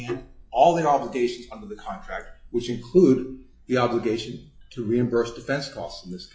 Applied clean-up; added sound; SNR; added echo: classical method log-MMSE.